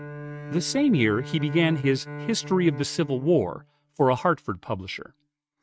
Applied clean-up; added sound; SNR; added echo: neural mask model RNNoise.